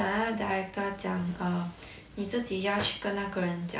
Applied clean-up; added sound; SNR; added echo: none; none; none; none.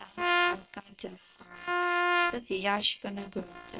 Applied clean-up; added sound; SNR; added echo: neural separator model SepFormer WHAM!.